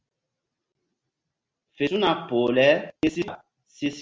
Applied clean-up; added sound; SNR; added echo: none; none; none; none.